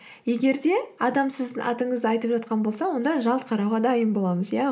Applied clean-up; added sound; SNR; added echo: none; none; none; none.